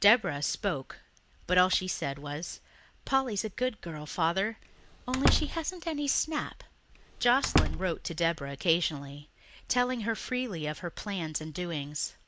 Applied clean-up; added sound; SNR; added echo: none; Slam; 0 dB; none.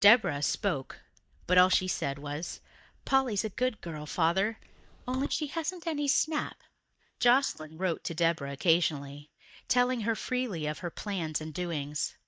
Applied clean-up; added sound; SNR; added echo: neural mask model DeepFilterNet 3.